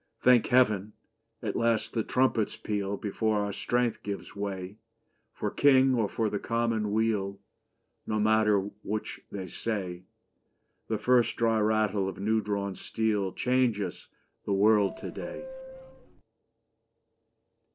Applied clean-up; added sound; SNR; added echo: neural separator model SepFormer DNS4.